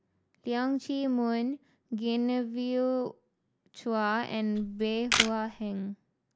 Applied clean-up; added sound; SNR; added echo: none; Camera; 1 dB; none.